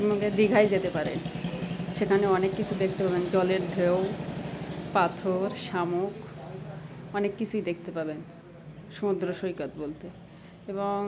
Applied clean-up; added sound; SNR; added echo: none; none; none; none.